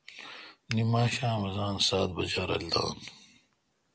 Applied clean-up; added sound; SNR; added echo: none; Finger snapping; 12 dB; none.